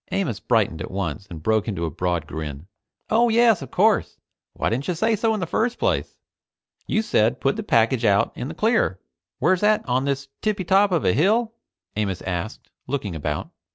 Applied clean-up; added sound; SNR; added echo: none; none; none; none.